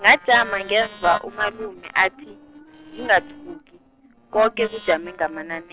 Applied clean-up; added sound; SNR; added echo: neural separator model SepFormer DNS4.